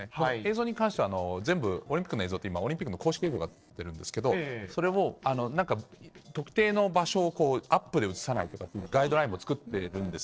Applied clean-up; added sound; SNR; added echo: neural separator model SepFormer DNS4.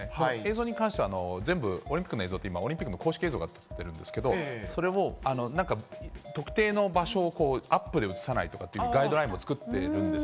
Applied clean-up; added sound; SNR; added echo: none; none; none; none.